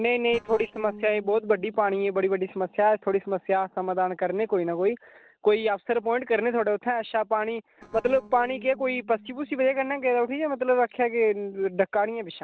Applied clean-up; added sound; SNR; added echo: neural separator model SepFormer DNS4.